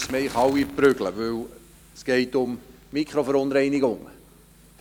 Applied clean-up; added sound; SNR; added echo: none; Fire; 20 dB; none.